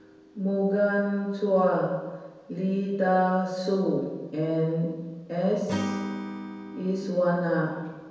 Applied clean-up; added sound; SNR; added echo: none; Acoustic guitar / Strum; 13 dB; reverberation time 1.2 s.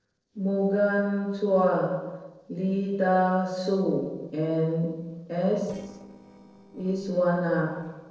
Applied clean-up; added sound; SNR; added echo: neural separator model SepFormer DNS4.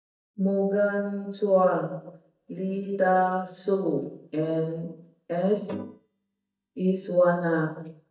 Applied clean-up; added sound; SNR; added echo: neural mask model DeepFilterNet 3.